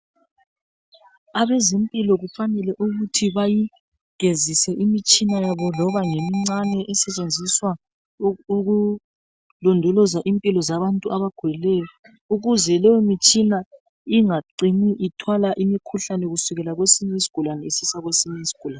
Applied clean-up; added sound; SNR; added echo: none; Alarm; 14 dB; none.